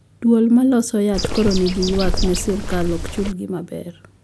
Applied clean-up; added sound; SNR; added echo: none; Bird; 3 dB; none.